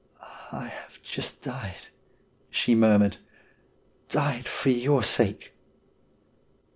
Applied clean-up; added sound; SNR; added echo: none; none; none; none.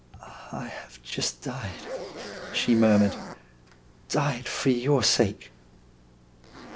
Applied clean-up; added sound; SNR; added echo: none; Zipper (clothing); 14 dB; none.